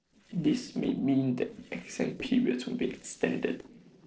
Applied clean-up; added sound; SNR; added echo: neural separator model SepFormer DNS4.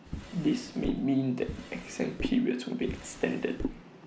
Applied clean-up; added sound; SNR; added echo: none; Drawer open or close; 7 dB; none.